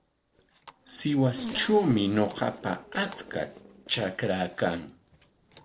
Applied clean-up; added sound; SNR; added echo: neural separator model SepFormer DNS4.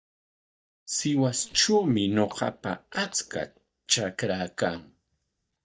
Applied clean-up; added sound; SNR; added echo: neural mask model DeepFilterNet 3.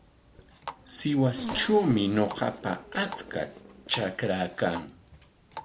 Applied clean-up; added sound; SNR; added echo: none; Race car, auto racing / Accelerating, revving, vroom + Water tap, faucet; 13 dB; none.